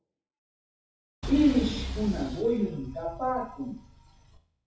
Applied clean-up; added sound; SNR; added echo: classical method WPE with log-MMSE.